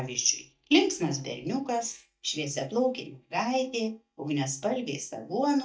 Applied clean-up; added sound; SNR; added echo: neural mask model DeepFilterNet 3.